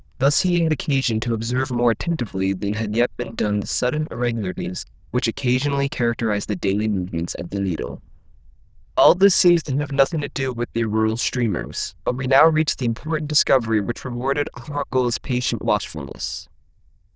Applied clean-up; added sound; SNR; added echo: neural diffusion model UNIVERSE++.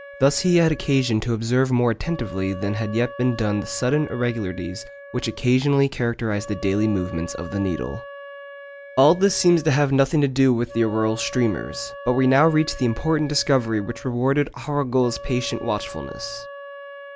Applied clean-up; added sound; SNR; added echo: none; Wind instrument, woodwind instrument; 16 dB; none.